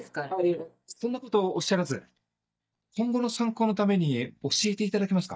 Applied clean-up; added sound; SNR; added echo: neural mask model DeepFilterNet 3.